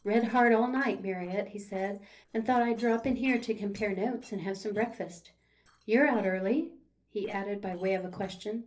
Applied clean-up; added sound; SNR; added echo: neural separator model SepFormer DNS4.